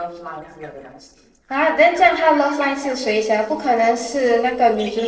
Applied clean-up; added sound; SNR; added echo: neural separator model SepFormer DNS4.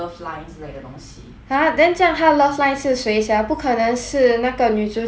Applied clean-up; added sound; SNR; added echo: none; none; none; none.